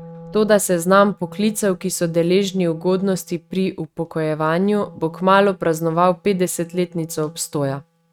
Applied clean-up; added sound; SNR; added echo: neural mask model RNNoise.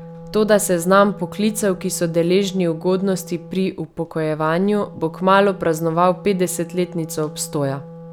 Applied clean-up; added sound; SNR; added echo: none; Wind instrument, woodwind instrument; 17 dB; none.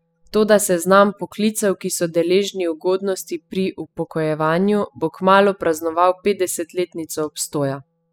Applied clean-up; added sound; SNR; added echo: classical method spectral subtraction.